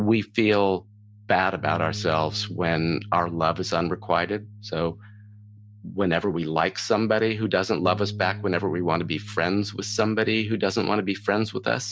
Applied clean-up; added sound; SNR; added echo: none; Bass guitar; 15 dB; none.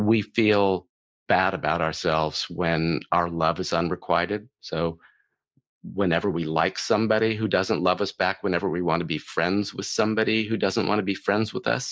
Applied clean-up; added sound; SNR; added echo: neural mask model Resemble Enhance denoiser.